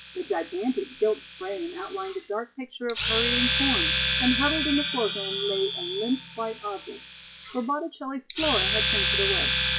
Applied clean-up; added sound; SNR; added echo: classical method log-MMSE.